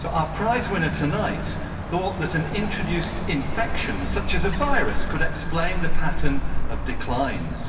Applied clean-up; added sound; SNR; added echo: none; Bird; -3 dB; reverberation time 2.4 s.